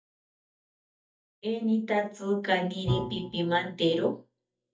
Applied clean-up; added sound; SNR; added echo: neural mask model DeepFilterNet 3.